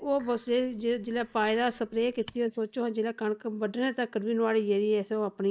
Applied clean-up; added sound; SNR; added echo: neural mask model DeepFilterNet 3.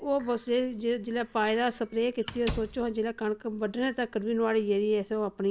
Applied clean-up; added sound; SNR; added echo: none; Squeak / Slam; 13 dB; none.